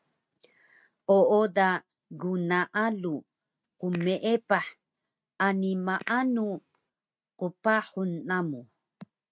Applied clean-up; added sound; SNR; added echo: neural mask model RNNoise.